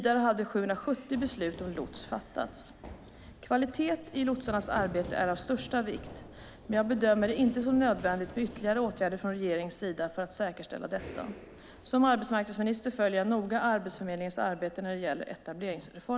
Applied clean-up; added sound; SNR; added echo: none; Run; 18 dB; none.